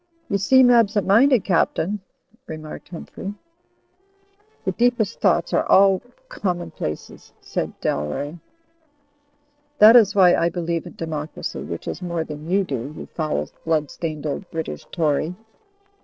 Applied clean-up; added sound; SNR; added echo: neural separator model SepFormer DNS4.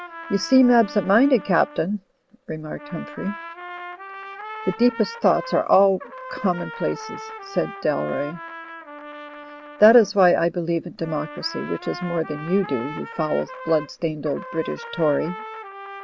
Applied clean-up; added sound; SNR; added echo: none; Trumpet; 14 dB; none.